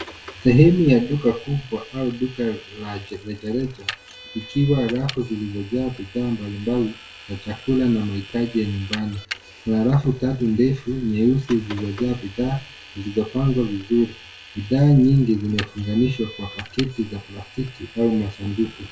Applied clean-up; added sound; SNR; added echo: none; Vehicle; 18 dB; reverberation time 0.2 s.